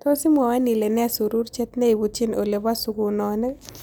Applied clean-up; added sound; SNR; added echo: none; none; none; none.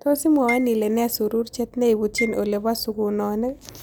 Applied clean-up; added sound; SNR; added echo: none; Marimba, xylophone; 14 dB; none.